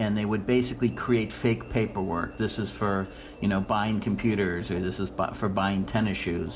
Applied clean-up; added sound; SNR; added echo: none; Alarm / Engine / Train; 16 dB; none.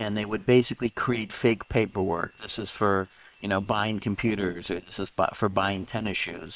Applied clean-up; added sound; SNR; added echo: neural separator model SepFormer WHAM!.